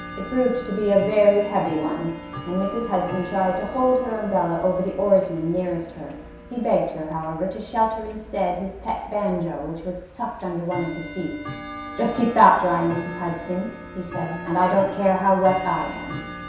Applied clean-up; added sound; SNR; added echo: none; Tick-tock / Bell; 13 dB; reverberation time 0.7 s.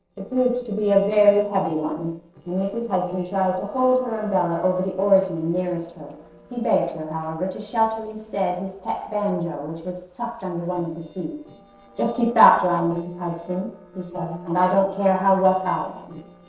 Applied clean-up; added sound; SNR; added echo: neural separator model SepFormer DNS4.